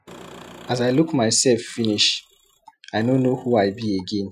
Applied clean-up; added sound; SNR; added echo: classical method Wiener filter.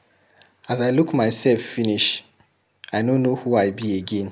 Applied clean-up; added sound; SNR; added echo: none; none; none; none.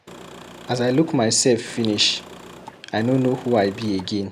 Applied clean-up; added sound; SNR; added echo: none; Engine / Car; 19 dB; none.